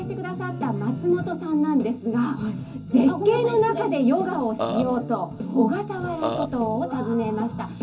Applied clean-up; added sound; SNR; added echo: none; Burping, eructation; 6 dB; reverberation time 0.3 s.